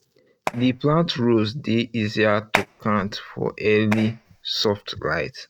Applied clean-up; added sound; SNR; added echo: neural mask model RNNoise.